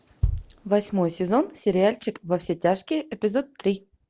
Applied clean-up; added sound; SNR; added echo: none; Bass drum; 7 dB; none.